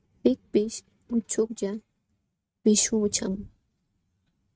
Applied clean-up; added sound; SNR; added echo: neural mask model RNNoise.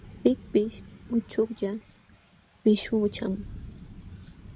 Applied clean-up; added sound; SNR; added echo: none; Thunder / Rain; 17 dB; none.